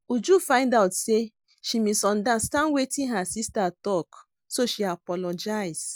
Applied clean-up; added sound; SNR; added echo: none; none; none; none.